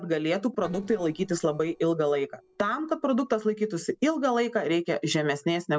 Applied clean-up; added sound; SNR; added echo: neural separator model SepFormer DNS4.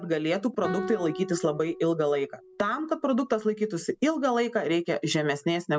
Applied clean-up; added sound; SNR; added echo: none; Guitar; 13 dB; none.